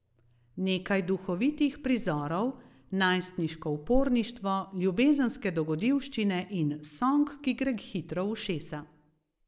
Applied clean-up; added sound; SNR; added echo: neural mask model Resemble Enhance denoiser.